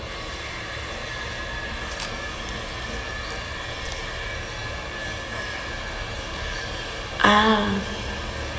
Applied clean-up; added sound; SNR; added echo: none; Camera; 17 dB; reverberation time 1.7 s.